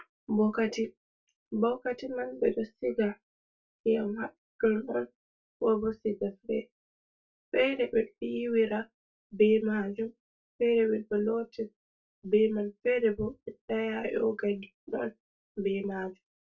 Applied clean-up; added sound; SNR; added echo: none; none; none; reverberation time 0.1 s.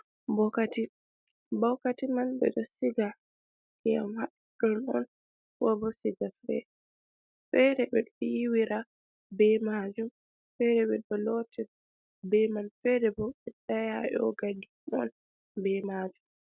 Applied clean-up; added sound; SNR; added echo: none; none; none; none.